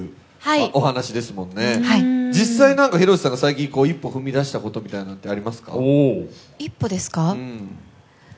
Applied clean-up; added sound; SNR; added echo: none; none; none; none.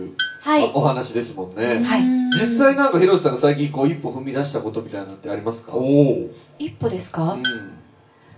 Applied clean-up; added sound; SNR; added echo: none; Tools; 9 dB; reverberation time 0.2 s.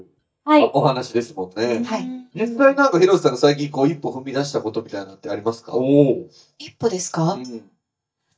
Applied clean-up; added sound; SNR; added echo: neural mask model DeepFilterNet 3.